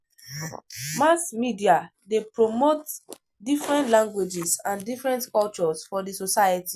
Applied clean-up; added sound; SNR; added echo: none; none; none; none.